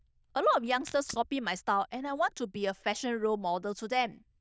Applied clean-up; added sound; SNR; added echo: neural diffusion model UNIVERSE++.